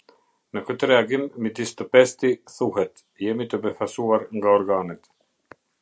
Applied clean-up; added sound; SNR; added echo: none; none; none; none.